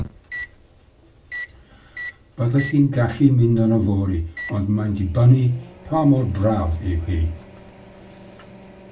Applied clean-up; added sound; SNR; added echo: none; Microwave oven; 19 dB; reverberation time 0.3 s.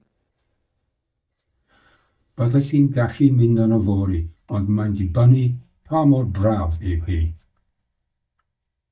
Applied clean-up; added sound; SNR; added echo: neural mask model DeepFilterNet 3.